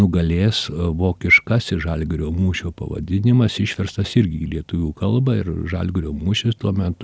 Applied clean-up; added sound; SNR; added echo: none; none; none; none.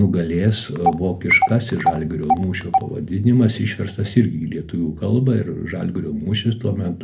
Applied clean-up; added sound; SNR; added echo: none; Telephone; 3 dB; reverberation time 0.3 s.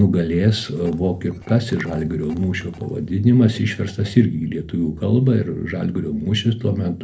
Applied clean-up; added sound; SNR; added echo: neural separator model SepFormer DNS4.